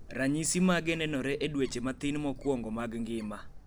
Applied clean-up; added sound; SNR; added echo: none; Bird; 13 dB; none.